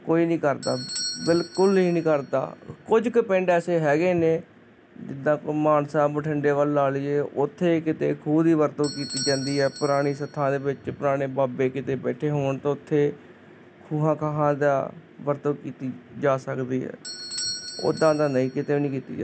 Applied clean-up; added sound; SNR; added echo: none; Bell / Doorbell; 16 dB; none.